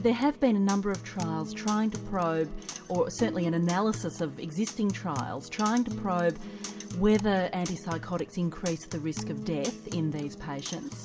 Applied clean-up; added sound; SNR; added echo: none; Acoustic guitar; 11 dB; reverberation time 0.3 s.